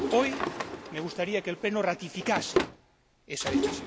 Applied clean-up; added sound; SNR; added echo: none; Mechanisms + Drawer open or close; 2 dB; none.